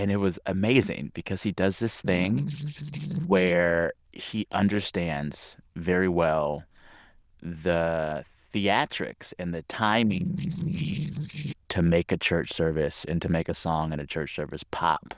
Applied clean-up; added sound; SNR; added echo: neural diffusion model UNIVERSE++.